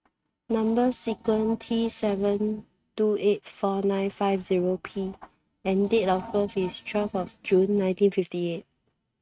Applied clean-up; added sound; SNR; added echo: neural mask model RNNoise.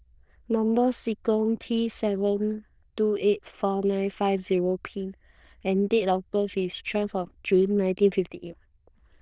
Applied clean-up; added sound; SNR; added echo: neural diffusion model UNIVERSE++.